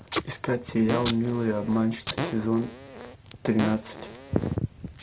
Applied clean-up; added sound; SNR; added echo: none; Packing tape, duct tape + Fart; 9 dB; none.